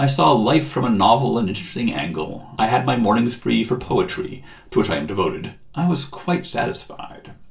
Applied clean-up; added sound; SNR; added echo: neural separator model SepFormer DNS4.